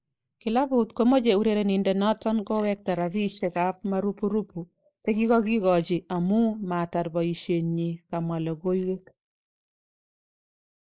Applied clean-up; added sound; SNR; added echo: neural mask model Resemble Enhance denoiser.